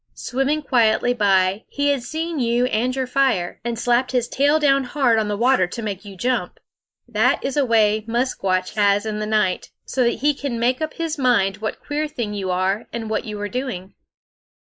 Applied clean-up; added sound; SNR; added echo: neural mask model Resemble Enhance denoiser.